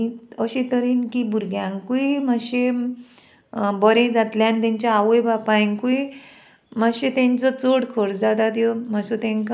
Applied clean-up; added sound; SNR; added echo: none; none; none; none.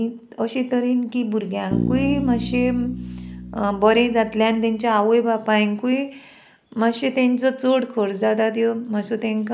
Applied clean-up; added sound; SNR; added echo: none; Bass guitar; 8 dB; none.